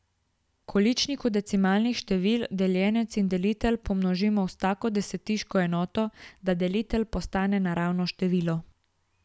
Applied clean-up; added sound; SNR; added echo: none; none; none; none.